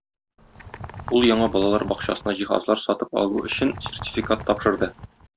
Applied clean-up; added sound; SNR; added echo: none; Bird; 14 dB; none.